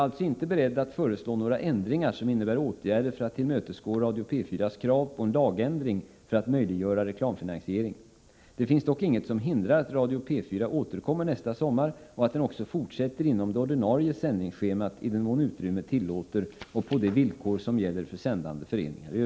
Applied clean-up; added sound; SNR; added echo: none; none; none; none.